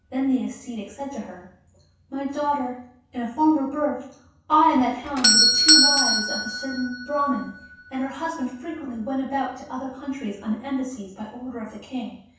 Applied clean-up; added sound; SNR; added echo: none; Doorbell; 0 dB; reverberation time 0.7 s.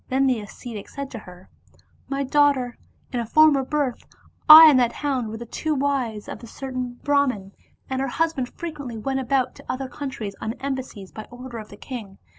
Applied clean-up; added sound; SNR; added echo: none; none; none; none.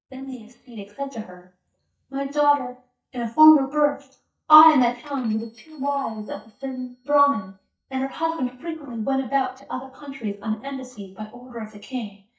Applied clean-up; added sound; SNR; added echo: neural mask model DeepFilterNet 3.